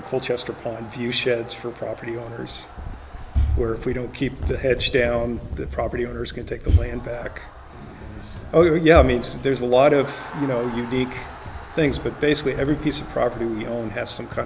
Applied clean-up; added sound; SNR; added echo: none; Crowd; 20 dB; none.